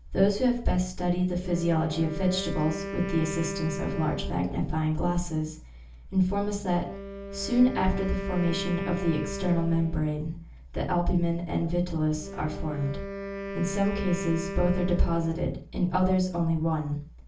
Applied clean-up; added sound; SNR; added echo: none; Wind instrument, woodwind instrument; 11 dB; reverberation time 0.3 s.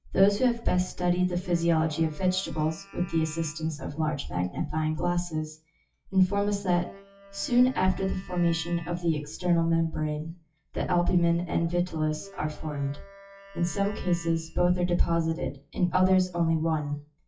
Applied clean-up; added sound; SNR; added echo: classical method WPE with log-MMSE.